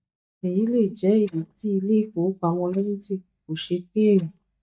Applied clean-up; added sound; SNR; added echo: neural mask model DeepFilterNet 3.